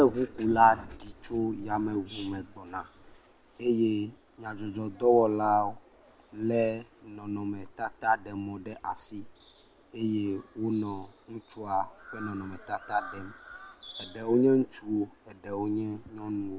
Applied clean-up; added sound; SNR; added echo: none; none; none; none.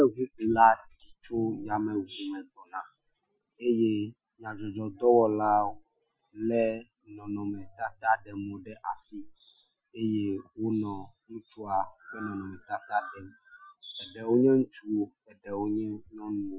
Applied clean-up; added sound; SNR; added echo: classical method Wiener filter.